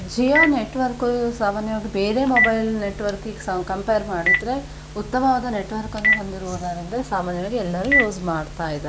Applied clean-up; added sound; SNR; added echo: none; Telephone; 3 dB; none.